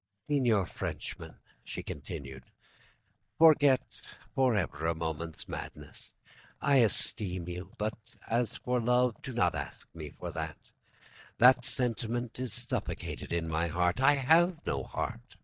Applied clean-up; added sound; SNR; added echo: neural mask model DeepFilterNet 3.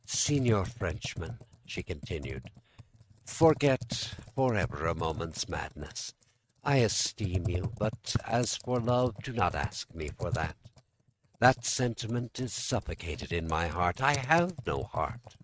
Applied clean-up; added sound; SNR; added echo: neural mask model RNNoise.